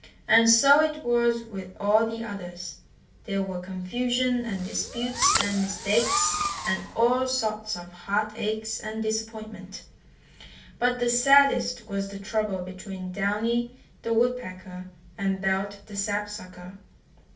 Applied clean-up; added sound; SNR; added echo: none; Fireworks; 3 dB; reverberation time 0.4 s.